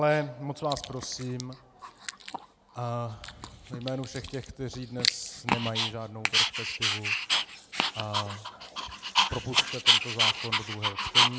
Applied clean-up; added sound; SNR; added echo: none; Dog; -5 dB; none.